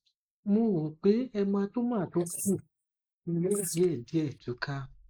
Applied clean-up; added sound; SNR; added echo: neural mask model Resemble Enhance denoiser.